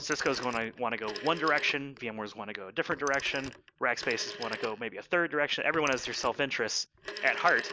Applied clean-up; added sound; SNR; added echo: none; Telephone; 13 dB; none.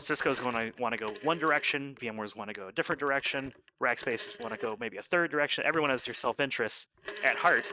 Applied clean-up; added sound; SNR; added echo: neural mask model RNNoise.